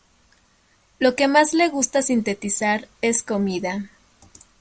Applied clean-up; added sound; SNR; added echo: none; none; none; none.